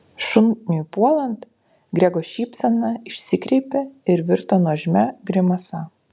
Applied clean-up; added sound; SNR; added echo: none; none; none; none.